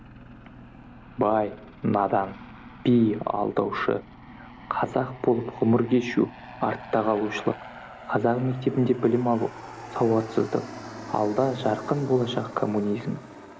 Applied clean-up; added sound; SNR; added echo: none; Aircraft; 16 dB; none.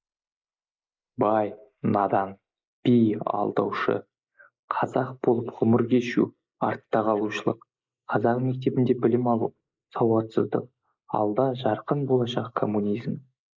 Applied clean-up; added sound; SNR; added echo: neural mask model Resemble Enhance denoiser.